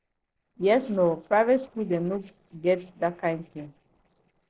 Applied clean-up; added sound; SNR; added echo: neural separator model SepFormer DNS4.